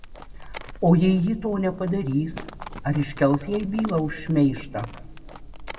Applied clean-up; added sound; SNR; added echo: none; Livestock, farm animals, working animals; 13 dB; reverberation time 1.3 s.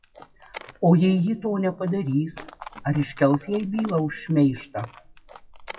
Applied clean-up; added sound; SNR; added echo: classical method WPE with log-MMSE.